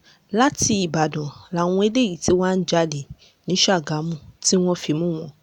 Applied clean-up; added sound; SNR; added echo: none; none; none; none.